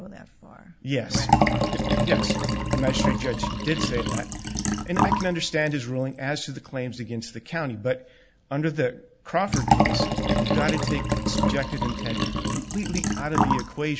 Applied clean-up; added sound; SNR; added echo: none; Liquid; -3 dB; none.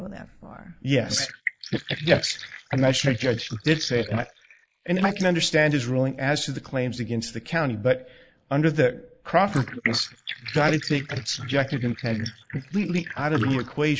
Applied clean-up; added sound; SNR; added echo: neural mask model Resemble Enhance denoiser.